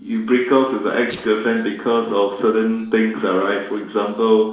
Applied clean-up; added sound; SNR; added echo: neural separator model SepFormer DNS4.